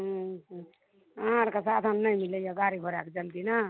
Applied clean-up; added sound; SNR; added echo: none; none; none; none.